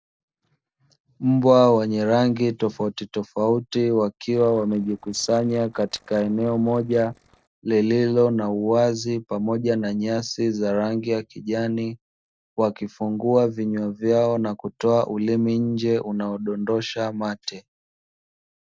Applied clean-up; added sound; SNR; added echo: neural separator model SepFormer DNS4.